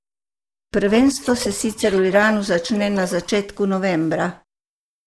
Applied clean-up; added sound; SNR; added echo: neural mask model Resemble Enhance denoiser.